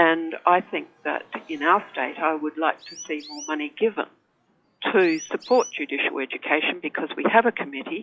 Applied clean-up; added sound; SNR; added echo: classical method log-MMSE.